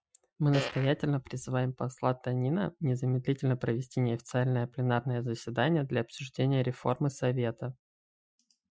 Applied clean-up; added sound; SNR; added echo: classical method Wiener filter.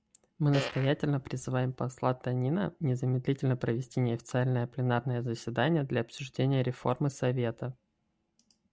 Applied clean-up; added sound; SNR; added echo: none; Fart; 10 dB; none.